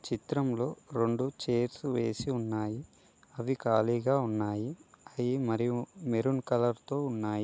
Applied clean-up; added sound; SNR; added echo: none; none; none; none.